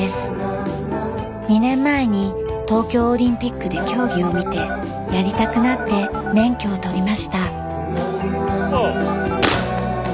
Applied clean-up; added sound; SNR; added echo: none; Telephone; 9 dB; none.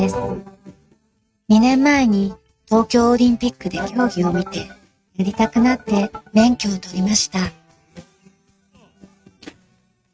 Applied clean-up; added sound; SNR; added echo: neural mask model RNNoise.